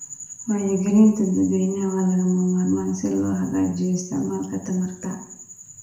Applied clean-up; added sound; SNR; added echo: none; none; none; reverberation time 0.7 s.